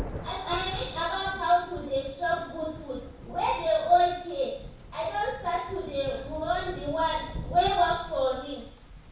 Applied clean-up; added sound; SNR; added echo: none; Thunder; 12 dB; reverberation time 0.7 s.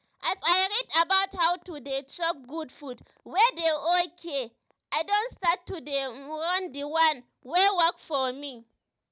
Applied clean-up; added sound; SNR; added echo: none; none; none; none.